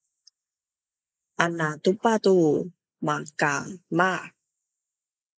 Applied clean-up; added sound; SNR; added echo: neural mask model Resemble Enhance denoiser.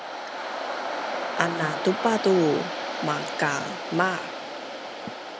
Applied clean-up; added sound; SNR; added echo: none; Waves, surf; 4 dB; none.